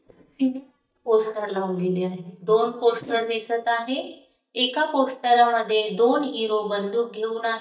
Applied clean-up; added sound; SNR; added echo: neural mask model DeepFilterNet 3.